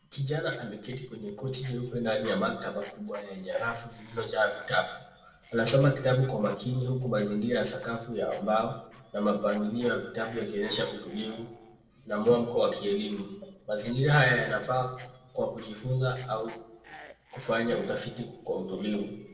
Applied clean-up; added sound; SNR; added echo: neural separator model SepFormer DNS4.